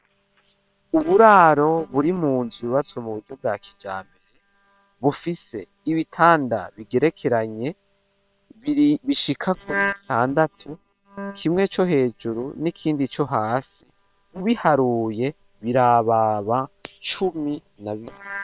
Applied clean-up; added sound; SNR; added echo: neural separator model SepFormer WHAM!.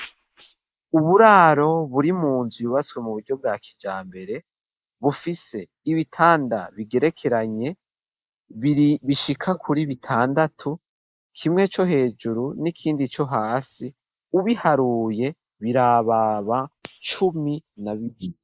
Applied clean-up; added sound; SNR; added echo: neural mask model Resemble Enhance denoiser.